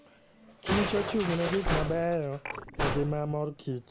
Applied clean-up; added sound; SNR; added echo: none; Musical instrument; 3 dB; none.